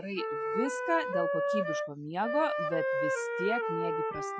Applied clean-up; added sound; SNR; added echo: classical method Wiener filter.